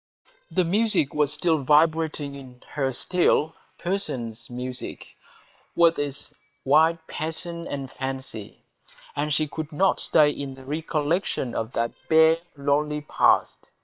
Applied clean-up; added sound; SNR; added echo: neural separator model SepFormer WHAM!.